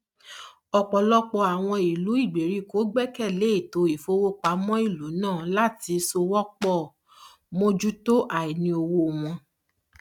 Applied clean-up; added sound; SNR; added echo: neural mask model RNNoise.